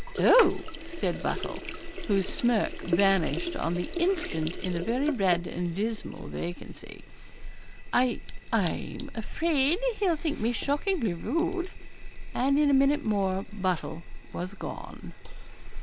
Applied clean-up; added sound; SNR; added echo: none; Sink (filling or washing); 6 dB; none.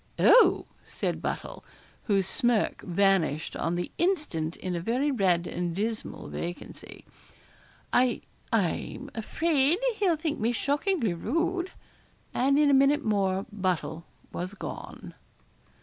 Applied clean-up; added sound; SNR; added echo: none; none; none; none.